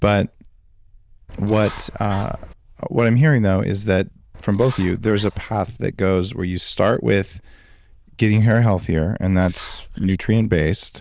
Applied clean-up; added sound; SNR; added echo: neural diffusion model UNIVERSE++.